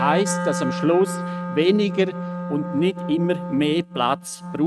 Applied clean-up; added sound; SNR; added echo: neural mask model RNNoise.